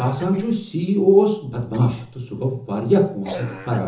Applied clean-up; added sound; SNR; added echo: none; Cough; 19 dB; reverberation time 0.5 s.